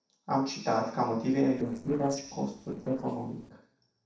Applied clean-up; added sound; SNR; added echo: neural separator model SepFormer DNS4.